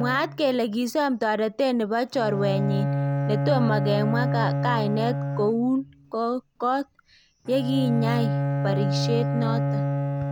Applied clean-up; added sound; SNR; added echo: none; Bowed string instrument; 1 dB; none.